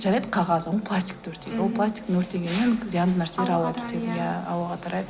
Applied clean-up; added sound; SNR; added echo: none; none; none; none.